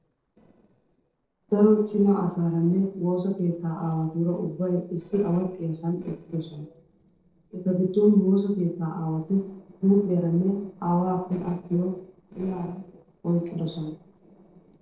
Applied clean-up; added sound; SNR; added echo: neural separator model SepFormer DNS4.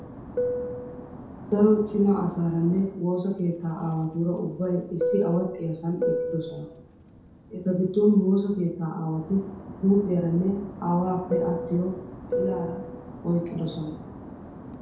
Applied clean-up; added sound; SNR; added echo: none; Fixed-wing aircraft, airplane; 8 dB; reverberation time 0.8 s.